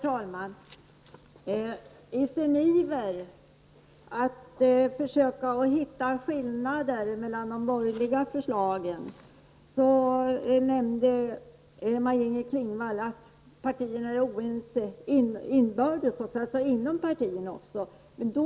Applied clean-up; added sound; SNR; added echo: none; none; none; none.